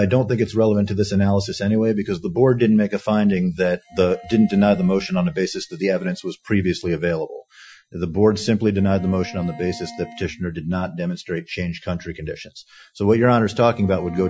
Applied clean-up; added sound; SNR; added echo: classical method Wiener filter.